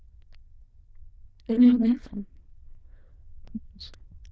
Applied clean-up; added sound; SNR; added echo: neural diffusion model UNIVERSE++.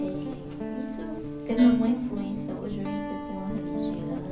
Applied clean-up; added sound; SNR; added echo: none; Dishes, pots, and pans + Guitar; -5 dB; none.